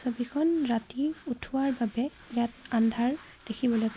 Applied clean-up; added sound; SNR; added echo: none; none; none; none.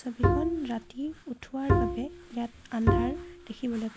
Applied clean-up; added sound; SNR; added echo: none; Bowed string instrument; -4 dB; none.